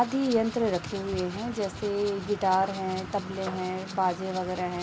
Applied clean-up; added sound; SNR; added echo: none; Rattle (instrument); 20 dB; none.